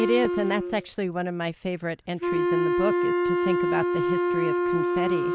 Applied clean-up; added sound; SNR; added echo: none; Wind instrument, woodwind instrument; -4 dB; none.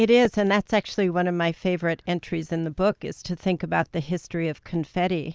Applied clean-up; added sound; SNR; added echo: none; none; none; none.